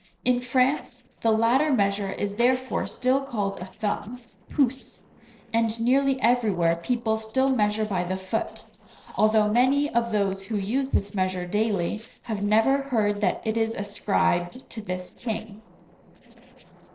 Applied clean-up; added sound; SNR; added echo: neural separator model SepFormer DNS4.